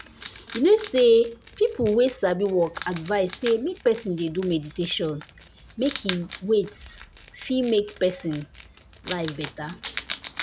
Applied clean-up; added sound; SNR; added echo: none; Wild animals; 13 dB; none.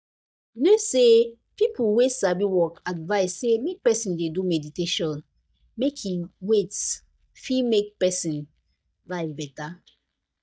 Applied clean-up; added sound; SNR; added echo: neural mask model DeepFilterNet 3.